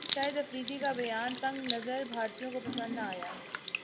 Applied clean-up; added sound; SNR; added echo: none; Sink (filling or washing) / Water tap, faucet; -3 dB; none.